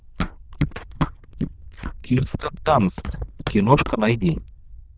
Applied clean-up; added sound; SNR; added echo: neural diffusion model UNIVERSE++.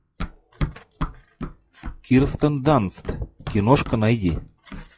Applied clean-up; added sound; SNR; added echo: classical method log-MMSE.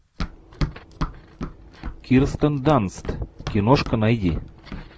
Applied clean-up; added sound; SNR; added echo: none; Run; 10 dB; none.